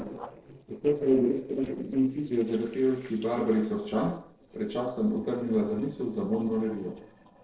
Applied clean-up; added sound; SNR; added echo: neural separator model SepFormer DNS4.